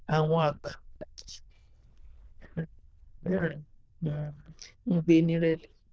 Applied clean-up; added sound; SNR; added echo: neural diffusion model UNIVERSE++.